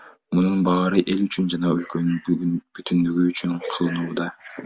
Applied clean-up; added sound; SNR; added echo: none; none; none; none.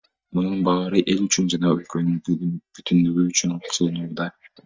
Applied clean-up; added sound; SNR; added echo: neural mask model DeepFilterNet 3.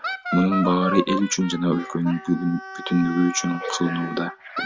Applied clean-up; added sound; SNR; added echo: none; Wind instrument, woodwind instrument; 9 dB; none.